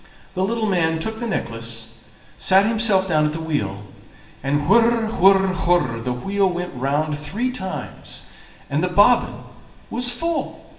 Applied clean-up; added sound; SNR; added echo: none; none; none; reverberation time 1.1 s.